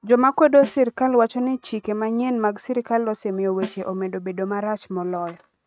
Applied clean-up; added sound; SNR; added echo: neural mask model RNNoise.